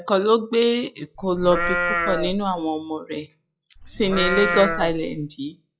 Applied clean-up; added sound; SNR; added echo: classical method log-MMSE.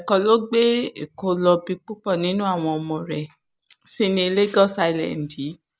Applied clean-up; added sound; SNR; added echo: none; none; none; none.